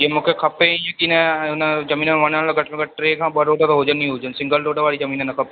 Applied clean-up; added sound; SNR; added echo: none; none; none; none.